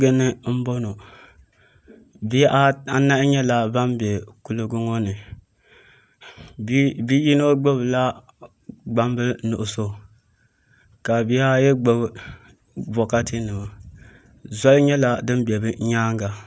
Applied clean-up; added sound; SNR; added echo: none; none; none; none.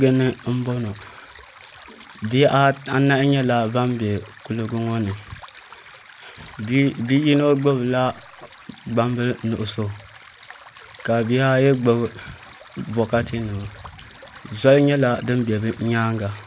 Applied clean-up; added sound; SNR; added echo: none; Stream; 19 dB; none.